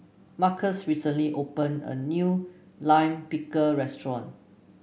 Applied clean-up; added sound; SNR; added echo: none; none; none; none.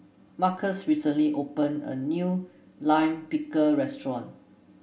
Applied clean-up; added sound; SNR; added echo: none; none; none; reverberation time 0.1 s.